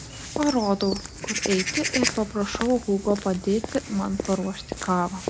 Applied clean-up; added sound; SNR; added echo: none; Walk, footsteps / Bird vocalization, bird call, bird song; 6 dB; none.